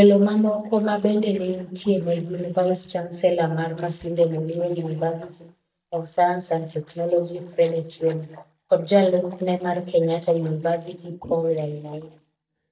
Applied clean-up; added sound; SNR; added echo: neural mask model DeepFilterNet 3.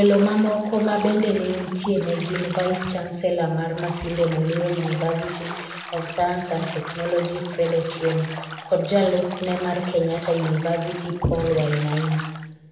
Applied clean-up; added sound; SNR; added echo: none; Bathtub (filling or washing); 13 dB; reverberation time 1.1 s.